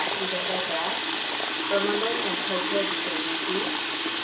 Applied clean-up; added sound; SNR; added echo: none; Water tap, faucet; -4 dB; reverberation time 0.3 s.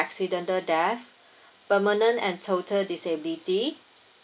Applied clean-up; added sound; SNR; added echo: none; none; none; none.